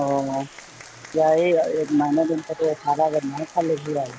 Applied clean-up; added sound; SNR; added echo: none; Applause / Crowd; 20 dB; none.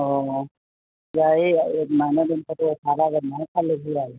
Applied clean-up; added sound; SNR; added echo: none; none; none; none.